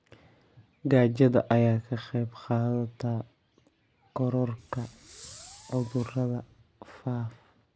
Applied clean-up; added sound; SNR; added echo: none; Fireworks; 12 dB; none.